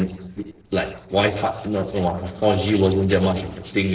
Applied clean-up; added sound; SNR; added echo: neural separator model SepFormer DNS4.